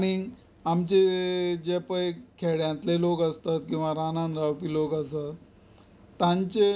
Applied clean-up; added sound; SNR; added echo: none; none; none; none.